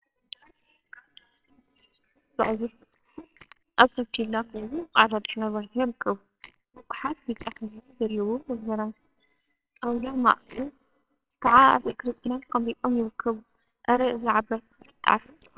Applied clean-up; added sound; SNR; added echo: neural separator model SepFormer WHAMR!.